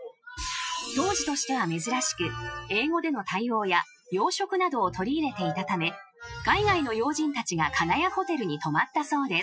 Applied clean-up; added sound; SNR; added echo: classical method Wiener filter.